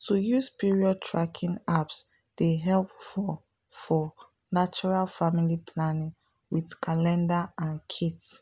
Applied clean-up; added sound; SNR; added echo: none; none; none; none.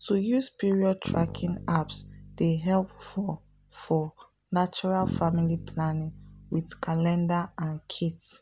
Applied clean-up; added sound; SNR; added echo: none; Bass guitar; 12 dB; none.